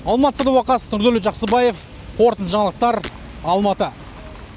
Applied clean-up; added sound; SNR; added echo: none; Shatter; 20 dB; none.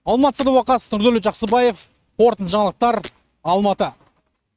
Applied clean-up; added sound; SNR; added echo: neural mask model RNNoise.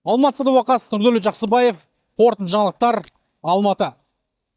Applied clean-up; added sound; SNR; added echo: neural mask model DeepFilterNet 3.